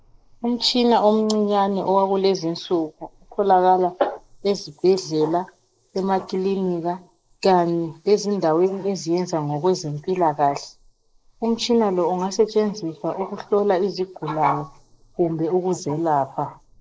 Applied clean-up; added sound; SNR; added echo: neural mask model Resemble Enhance denoiser.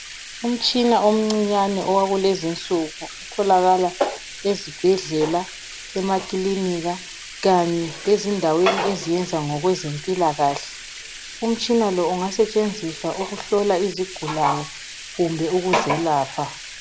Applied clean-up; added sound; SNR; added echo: none; Bathtub (filling or washing); 15 dB; none.